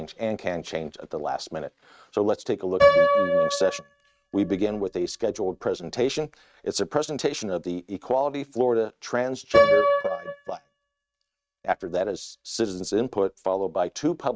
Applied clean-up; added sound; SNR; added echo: neural mask model RNNoise.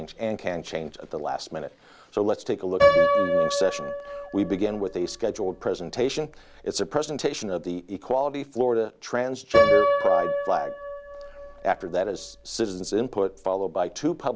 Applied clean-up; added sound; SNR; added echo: none; Piano; 0 dB; none.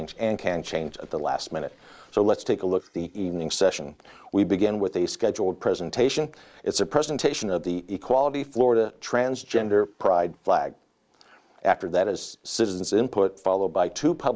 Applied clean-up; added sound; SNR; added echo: neural mask model Resemble Enhance denoiser.